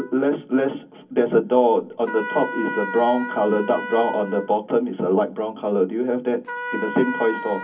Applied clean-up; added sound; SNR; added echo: none; Trumpet; 12 dB; reverberation time 0.3 s.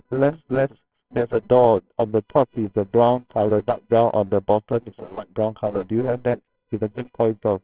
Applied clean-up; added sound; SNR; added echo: neural separator model SepFormer WHAMR!.